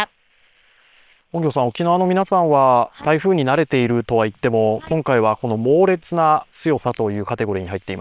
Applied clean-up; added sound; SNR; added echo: neural separator model SepFormer WHAM!.